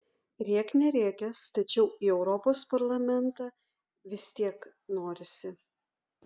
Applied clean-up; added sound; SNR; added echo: none; none; none; none.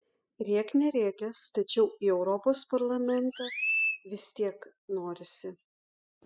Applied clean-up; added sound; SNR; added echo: classical method spectral subtraction.